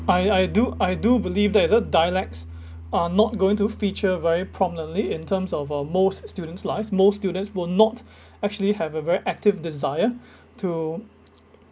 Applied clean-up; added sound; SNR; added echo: none; Piano; 16 dB; none.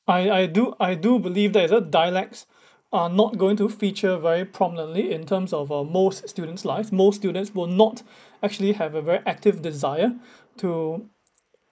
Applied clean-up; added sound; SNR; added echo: neural mask model Resemble Enhance denoiser.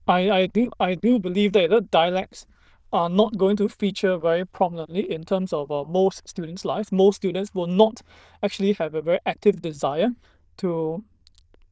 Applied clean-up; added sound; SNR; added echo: neural diffusion model UNIVERSE++.